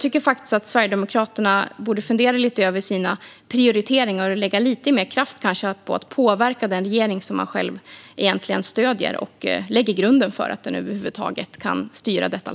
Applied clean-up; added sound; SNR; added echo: none; none; none; none.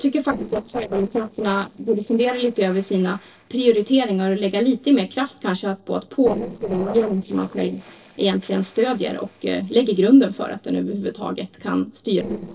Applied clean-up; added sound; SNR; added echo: neural separator model SepFormer DNS4.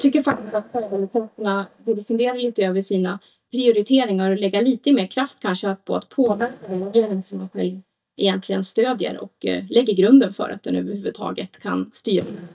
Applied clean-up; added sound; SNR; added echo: neural mask model DeepFilterNet 3.